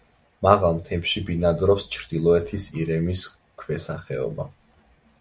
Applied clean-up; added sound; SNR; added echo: none; none; none; none.